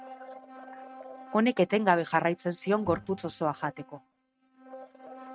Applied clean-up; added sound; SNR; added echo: neural mask model RNNoise.